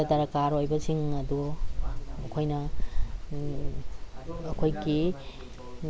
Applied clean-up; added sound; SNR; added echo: none; none; none; none.